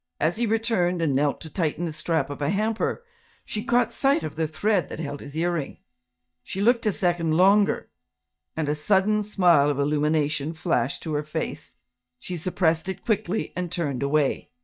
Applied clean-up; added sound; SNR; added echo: neural mask model DeepFilterNet 3.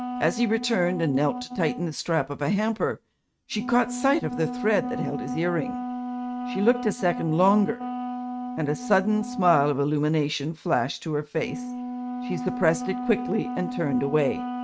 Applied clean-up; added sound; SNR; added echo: neural mask model RNNoise.